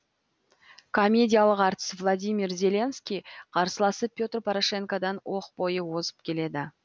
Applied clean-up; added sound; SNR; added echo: none; none; none; none.